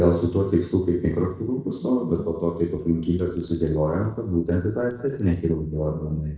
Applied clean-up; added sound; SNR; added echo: neural mask model DeepFilterNet 3.